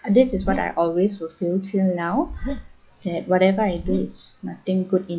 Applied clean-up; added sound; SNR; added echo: classical method log-MMSE.